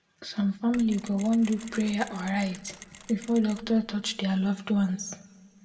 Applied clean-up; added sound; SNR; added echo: none; Mechanisms; 20 dB; reverberation time 1.4 s.